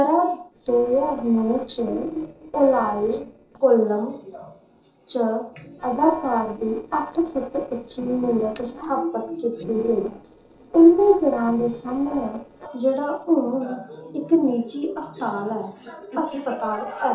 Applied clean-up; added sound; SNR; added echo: neural separator model SepFormer DNS4.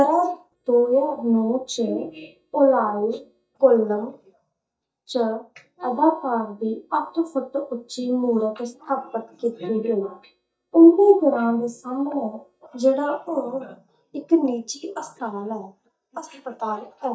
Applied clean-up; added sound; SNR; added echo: neural mask model DeepFilterNet 3.